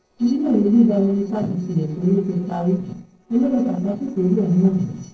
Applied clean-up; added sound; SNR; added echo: neural separator model SepFormer DNS4.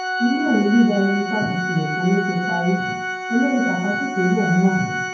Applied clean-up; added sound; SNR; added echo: none; Organ; 5 dB; reverberation time 0.9 s.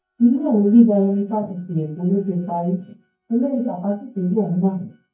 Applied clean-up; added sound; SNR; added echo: neural mask model DeepFilterNet 3.